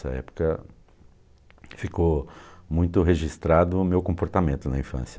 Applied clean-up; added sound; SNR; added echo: none; none; none; none.